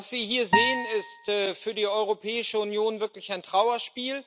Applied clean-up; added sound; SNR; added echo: none; Acoustic guitar; 1 dB; none.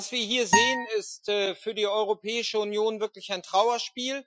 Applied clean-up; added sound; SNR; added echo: classical method Wiener filter.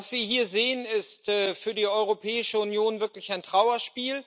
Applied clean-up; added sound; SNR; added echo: none; none; none; none.